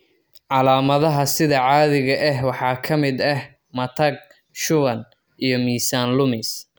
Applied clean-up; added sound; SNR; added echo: none; none; none; none.